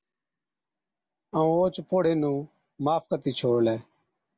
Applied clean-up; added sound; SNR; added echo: none; none; none; none.